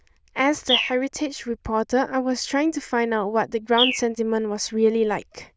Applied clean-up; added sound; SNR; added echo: neural diffusion model UNIVERSE++.